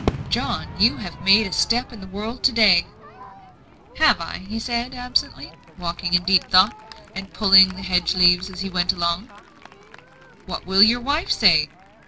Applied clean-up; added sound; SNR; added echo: none; Crowd / Fireworks; 14 dB; none.